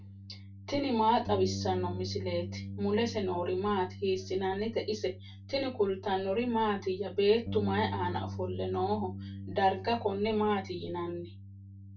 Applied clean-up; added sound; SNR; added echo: none; Bass guitar; 9 dB; reverberation time 0.2 s.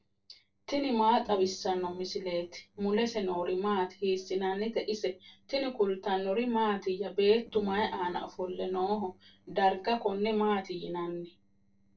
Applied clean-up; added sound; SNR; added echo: neural separator model SepFormer DNS4.